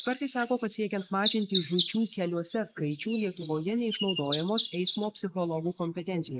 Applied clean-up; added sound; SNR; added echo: neural mask model Resemble Enhance denoiser.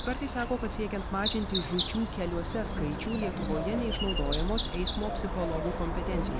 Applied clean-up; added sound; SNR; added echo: none; Bird vocalization, bird call, bird song; 0 dB; none.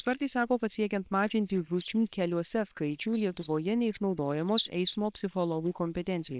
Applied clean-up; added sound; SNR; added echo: neural separator model SepFormer WHAM!.